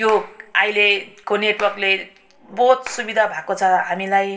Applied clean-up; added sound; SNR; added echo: none; Clapping; 20 dB; reverberation time 0.8 s.